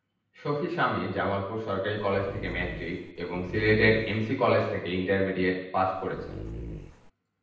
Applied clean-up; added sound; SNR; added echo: none; Dog; 11 dB; reverberation time 0.9 s.